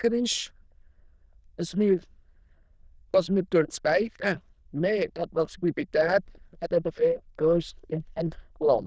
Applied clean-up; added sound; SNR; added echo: neural diffusion model UNIVERSE++.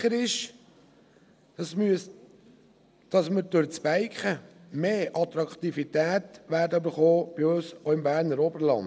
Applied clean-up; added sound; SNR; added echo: none; none; none; none.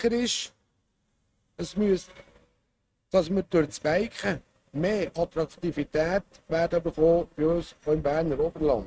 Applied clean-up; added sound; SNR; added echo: neural mask model RNNoise.